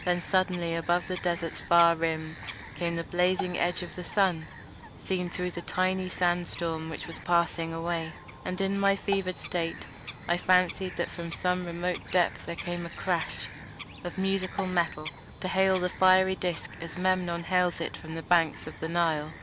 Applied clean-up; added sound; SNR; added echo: none; Marimba, xylophone + Bird vocalization, bird call, bird song; 13 dB; none.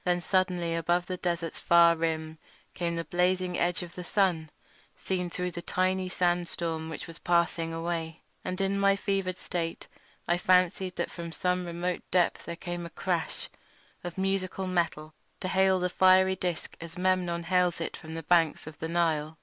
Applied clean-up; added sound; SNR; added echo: none; none; none; none.